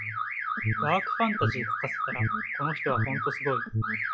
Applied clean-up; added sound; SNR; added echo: classical method log-MMSE.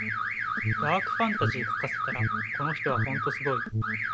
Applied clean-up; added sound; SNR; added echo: none; Alarm / Car + Alarm; -4 dB; none.